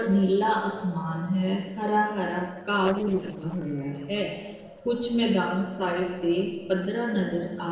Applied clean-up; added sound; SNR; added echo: neural separator model SepFormer DNS4.